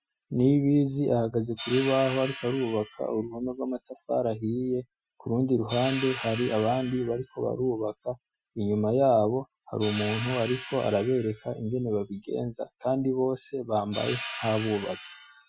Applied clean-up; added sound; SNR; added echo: classical method Wiener filter.